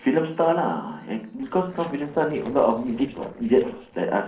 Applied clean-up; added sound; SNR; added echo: neural separator model SepFormer DNS4.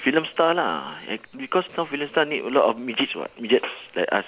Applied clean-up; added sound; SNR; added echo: none; none; none; none.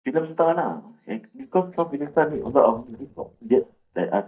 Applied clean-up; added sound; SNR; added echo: neural mask model DeepFilterNet 3.